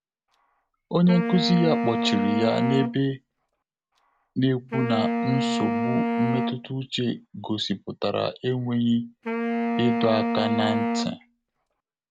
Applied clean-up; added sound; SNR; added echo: none; Wind instrument, woodwind instrument; 1 dB; none.